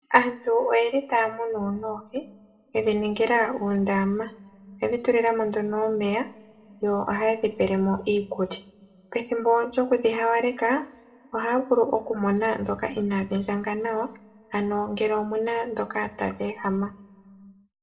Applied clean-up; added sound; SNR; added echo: none; none; none; reverberation time 1.2 s.